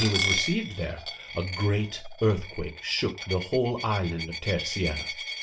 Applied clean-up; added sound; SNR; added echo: none; Coin (dropping); 6 dB; reverberation time 0.3 s.